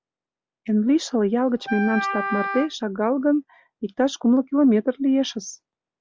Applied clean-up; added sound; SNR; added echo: none; Wind instrument, woodwind instrument; 6 dB; none.